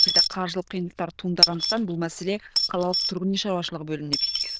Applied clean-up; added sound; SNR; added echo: neural diffusion model UNIVERSE++.